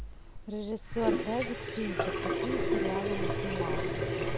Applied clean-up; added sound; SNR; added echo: none; Sink (filling or washing) / Water tap, faucet; -4 dB; none.